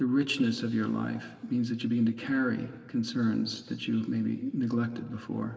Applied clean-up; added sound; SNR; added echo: none; none; none; reverberation time 2.7 s.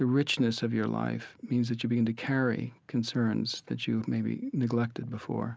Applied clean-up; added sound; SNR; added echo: none; none; none; none.